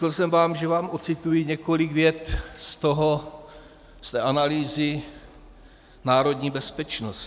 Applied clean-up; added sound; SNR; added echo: none; none; none; none.